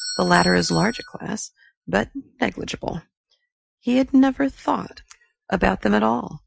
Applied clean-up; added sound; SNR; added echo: classical method Wiener filter.